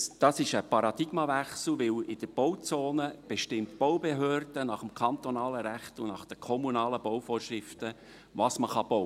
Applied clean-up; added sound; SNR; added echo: none; none; none; none.